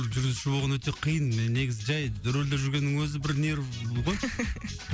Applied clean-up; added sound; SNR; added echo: none; none; none; none.